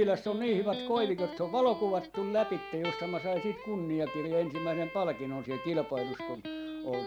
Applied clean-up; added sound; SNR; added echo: none; Electric guitar; 10 dB; none.